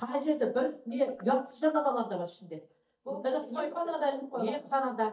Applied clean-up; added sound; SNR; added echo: neural mask model DeepFilterNet 3.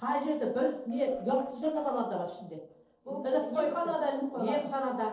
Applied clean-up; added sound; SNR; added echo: neural separator model SepFormer DNS4.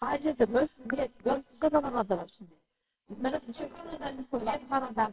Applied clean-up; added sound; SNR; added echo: neural separator model SepFormer WHAMR!.